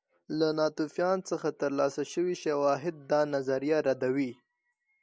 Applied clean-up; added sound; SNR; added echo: none; none; none; none.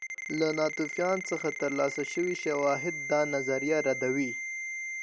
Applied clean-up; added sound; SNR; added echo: none; Ringtone; 7 dB; none.